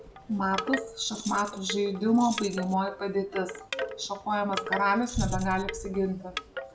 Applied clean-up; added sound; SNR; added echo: none; Wind chime / Wood + Keys jangling; 9 dB; none.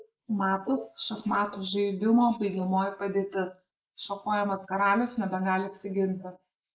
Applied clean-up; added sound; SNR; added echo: neural mask model Resemble Enhance denoiser.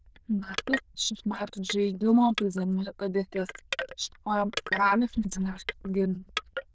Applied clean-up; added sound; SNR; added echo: neural diffusion model UNIVERSE++.